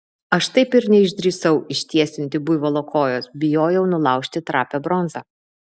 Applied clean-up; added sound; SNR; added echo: none; none; none; none.